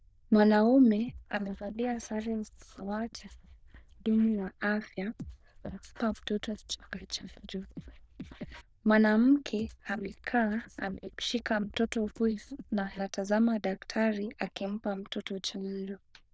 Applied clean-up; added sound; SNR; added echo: neural diffusion model UNIVERSE++.